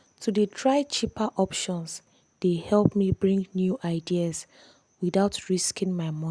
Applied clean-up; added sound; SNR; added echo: none; none; none; none.